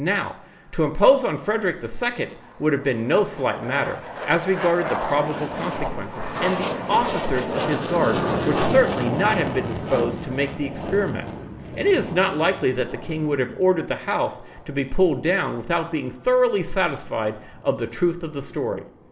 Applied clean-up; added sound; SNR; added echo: none; Aircraft; 8 dB; reverberation time 2.8 s.